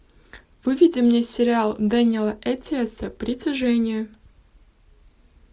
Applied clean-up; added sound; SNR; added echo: none; none; none; none.